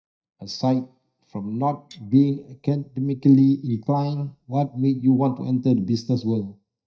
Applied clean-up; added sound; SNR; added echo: neural mask model DeepFilterNet 3.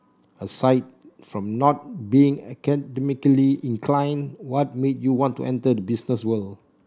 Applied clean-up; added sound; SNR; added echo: none; none; none; none.